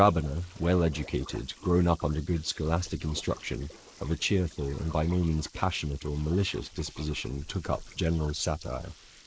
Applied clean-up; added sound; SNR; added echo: neural mask model Resemble Enhance denoiser.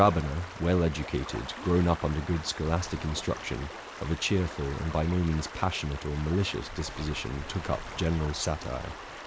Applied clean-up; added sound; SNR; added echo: none; Stream; 12 dB; none.